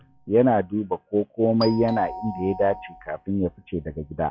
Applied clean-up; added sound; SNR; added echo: classical method log-MMSE.